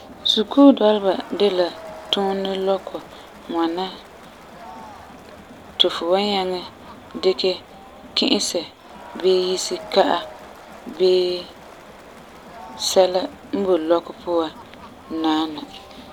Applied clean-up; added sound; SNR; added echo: none; Crowd; 19 dB; none.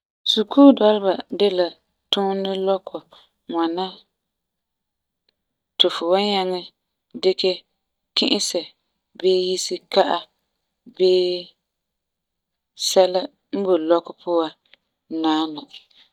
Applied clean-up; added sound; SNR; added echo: neural mask model DeepFilterNet 3.